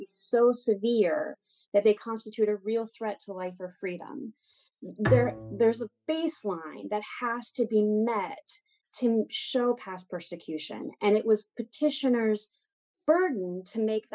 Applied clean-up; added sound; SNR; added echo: classical method spectral subtraction.